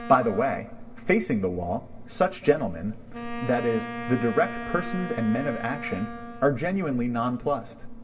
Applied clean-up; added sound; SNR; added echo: none; Wind instrument, woodwind instrument; 12 dB; reverberation time 1.5 s.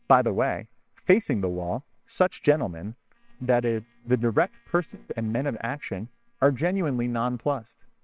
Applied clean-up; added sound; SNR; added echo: neural separator model SepFormer WHAMR!.